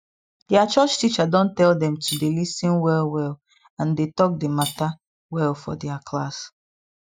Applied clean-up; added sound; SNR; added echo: classical method Wiener filter.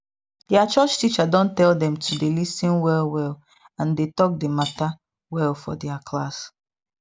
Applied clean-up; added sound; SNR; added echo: none; Cutlery, silverware / Dishes, pots, and pans; 17 dB; none.